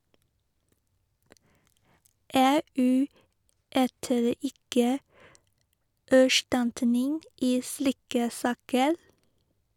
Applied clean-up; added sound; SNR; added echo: none; none; none; none.